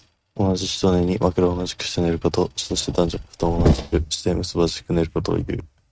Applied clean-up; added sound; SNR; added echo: neural mask model RNNoise.